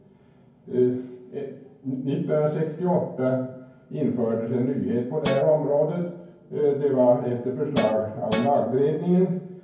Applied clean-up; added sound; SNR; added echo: none; Guitar; 7 dB; reverberation time 0.9 s.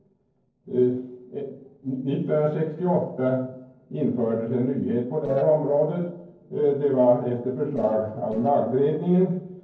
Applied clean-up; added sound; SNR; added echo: neural separator model SepFormer DNS4.